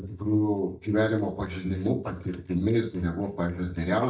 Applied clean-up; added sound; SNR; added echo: neural mask model DeepFilterNet 3.